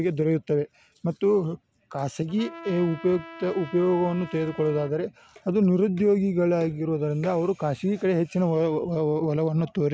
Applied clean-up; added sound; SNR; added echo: none; Trumpet; 18 dB; none.